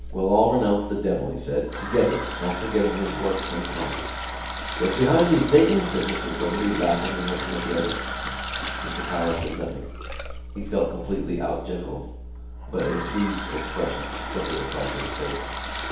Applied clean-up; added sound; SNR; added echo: none; Water tap, faucet; 7 dB; reverberation time 2.2 s.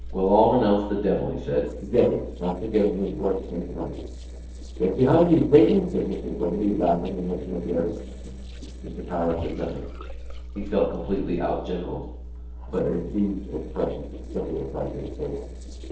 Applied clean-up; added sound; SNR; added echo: neural separator model SepFormer DNS4.